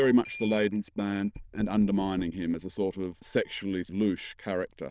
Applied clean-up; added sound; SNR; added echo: neural diffusion model UNIVERSE++.